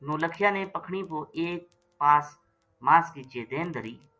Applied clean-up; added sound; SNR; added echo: none; none; none; none.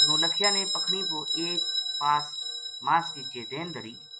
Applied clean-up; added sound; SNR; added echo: none; Bell; -2 dB; none.